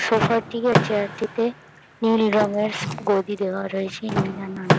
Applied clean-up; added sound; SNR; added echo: none; Door / Car; 4 dB; none.